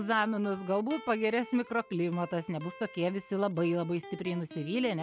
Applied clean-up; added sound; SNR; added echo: none; Electric guitar; 18 dB; none.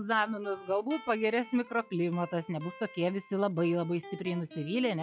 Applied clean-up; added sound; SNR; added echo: classical method log-MMSE.